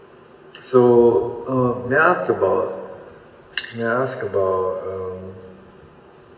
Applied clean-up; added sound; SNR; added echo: none; none; none; reverberation time 1.1 s.